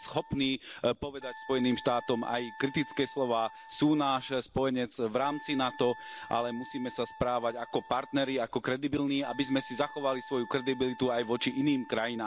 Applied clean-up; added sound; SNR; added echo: none; Wind instrument, woodwind instrument; 17 dB; none.